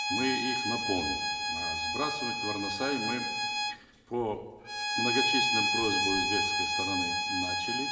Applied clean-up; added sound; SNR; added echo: none; Bowed string instrument; -4 dB; reverberation time 2.9 s.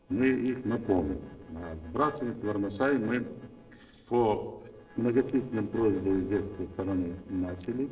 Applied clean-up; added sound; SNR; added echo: neural separator model SepFormer DNS4.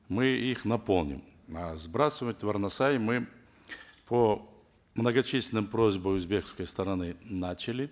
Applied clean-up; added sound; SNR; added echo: none; none; none; none.